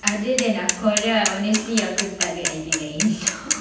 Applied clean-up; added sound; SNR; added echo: none; Mechanisms / Bicycle; 3 dB; reverberation time 0.9 s.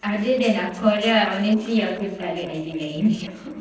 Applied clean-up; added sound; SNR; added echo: neural separator model SepFormer DNS4.